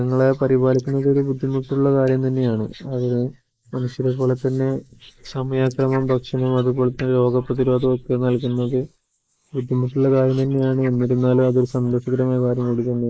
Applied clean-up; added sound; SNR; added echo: neural mask model Resemble Enhance denoiser.